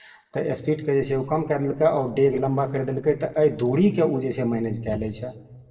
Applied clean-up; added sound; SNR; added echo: neural separator model SepFormer DNS4.